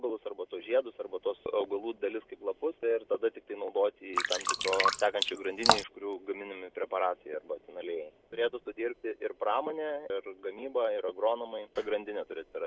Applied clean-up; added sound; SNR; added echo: none; Drip; -3 dB; none.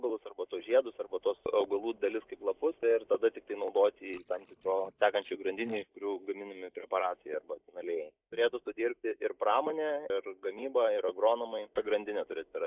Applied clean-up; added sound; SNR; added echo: neural mask model DeepFilterNet 3.